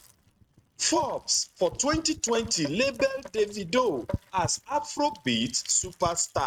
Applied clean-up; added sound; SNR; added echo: neural mask model RNNoise.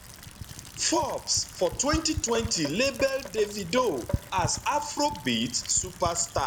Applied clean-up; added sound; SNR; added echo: none; Rain; 10 dB; none.